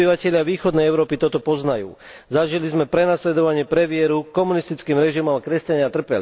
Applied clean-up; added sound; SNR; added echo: none; none; none; none.